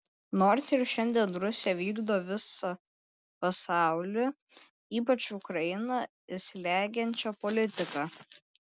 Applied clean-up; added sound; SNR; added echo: none; none; none; none.